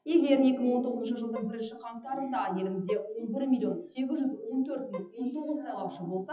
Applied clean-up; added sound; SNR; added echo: classical method WPE with log-MMSE.